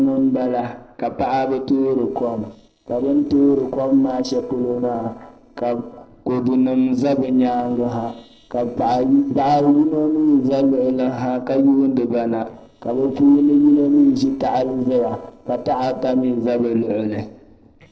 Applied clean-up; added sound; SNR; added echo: neural separator model SepFormer DNS4.